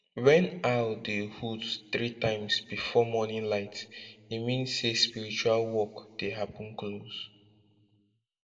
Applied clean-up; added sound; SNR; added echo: none; none; none; reverberation time 0.7 s.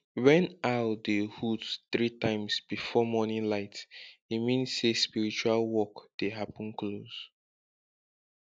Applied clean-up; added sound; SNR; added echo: none; none; none; none.